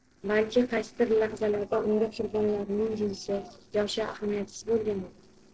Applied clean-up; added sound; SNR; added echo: neural separator model SepFormer DNS4.